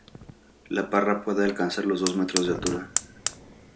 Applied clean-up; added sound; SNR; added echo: none; Fire; 8 dB; none.